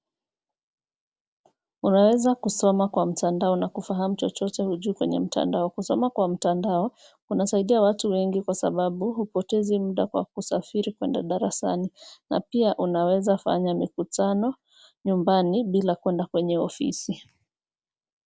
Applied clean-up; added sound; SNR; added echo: none; none; none; none.